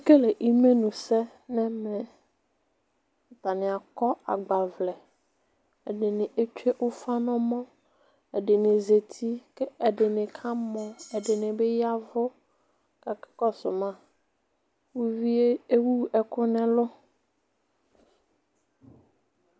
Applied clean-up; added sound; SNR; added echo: none; none; none; none.